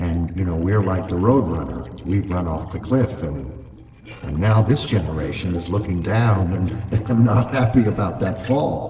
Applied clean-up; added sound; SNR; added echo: neural separator model SepFormer DNS4.